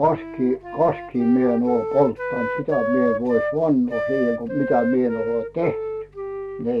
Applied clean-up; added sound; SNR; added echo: none; Wind instrument, woodwind instrument; 6 dB; none.